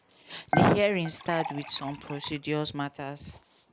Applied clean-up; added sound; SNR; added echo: none; Dishes, pots, and pans / Chink, clink; 5 dB; none.